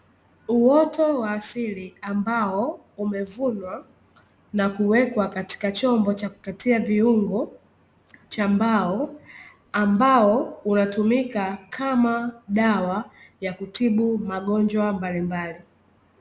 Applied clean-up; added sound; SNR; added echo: none; none; none; none.